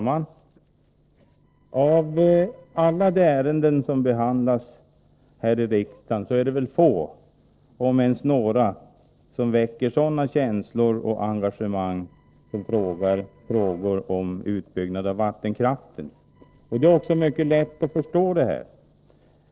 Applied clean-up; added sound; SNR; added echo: neural separator model SepFormer DNS4.